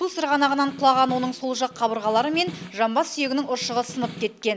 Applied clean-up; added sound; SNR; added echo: none; Snare drum; 17 dB; none.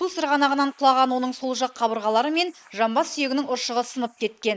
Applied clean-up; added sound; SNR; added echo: neural mask model Resemble Enhance denoiser.